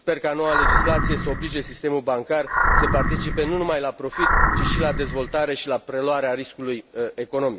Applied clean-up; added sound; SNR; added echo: none; Animal; -3 dB; none.